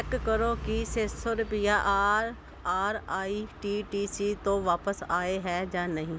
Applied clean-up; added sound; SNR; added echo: none; none; none; none.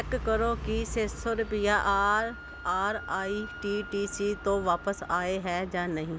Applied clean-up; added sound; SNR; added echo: none; Wind instrument, woodwind instrument; 17 dB; none.